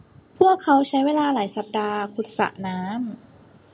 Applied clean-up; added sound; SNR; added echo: none; none; none; none.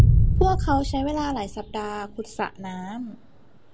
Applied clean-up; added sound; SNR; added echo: none; Boom; -4 dB; none.